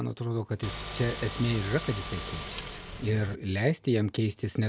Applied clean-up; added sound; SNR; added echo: none; Car; 9 dB; none.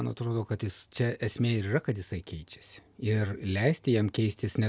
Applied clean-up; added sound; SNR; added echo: none; none; none; none.